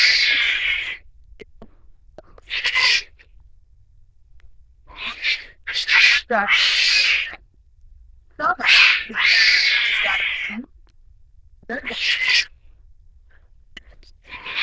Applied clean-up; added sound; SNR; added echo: neural diffusion model UNIVERSE++.